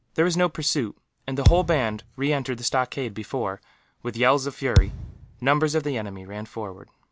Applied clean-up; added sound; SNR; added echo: none; Thump, thud; -2 dB; none.